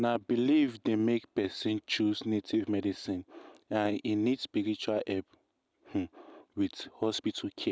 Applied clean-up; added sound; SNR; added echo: none; none; none; none.